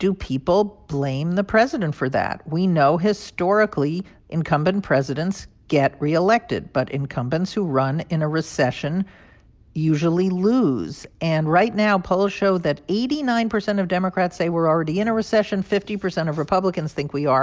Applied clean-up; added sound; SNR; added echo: none; none; none; none.